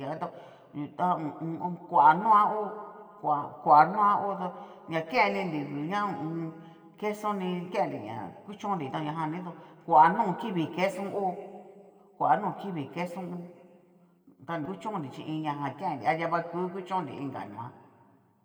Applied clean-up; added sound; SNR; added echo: none; none; none; reverberation time 1.7 s.